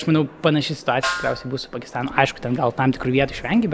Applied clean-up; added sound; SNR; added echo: none; Snare drum; 11 dB; none.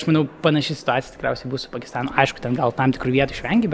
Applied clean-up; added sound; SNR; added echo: none; none; none; none.